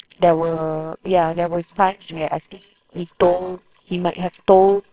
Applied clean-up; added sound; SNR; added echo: neural separator model SepFormer WHAMR!.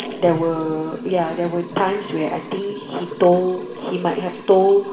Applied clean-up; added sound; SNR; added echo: none; Liquid; 13 dB; reverberation time 0.9 s.